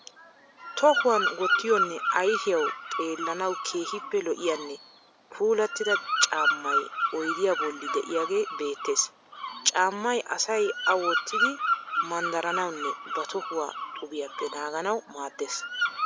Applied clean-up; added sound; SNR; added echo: none; Bird vocalization, bird call, bird song; 2 dB; none.